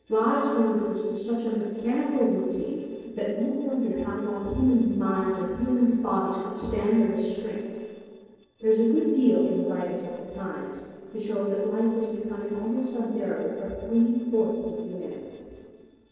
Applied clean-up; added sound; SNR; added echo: neural separator model SepFormer DNS4.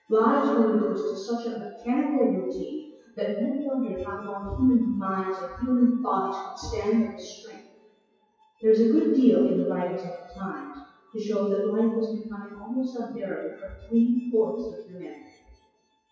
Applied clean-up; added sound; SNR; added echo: classical method WPE with log-MMSE.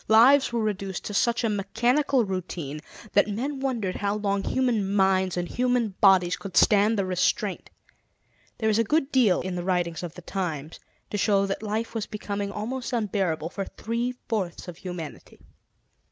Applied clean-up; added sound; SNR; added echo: none; none; none; none.